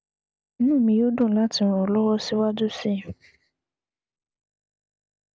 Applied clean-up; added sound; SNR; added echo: none; none; none; none.